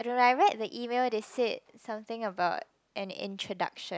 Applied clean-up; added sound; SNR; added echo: none; none; none; none.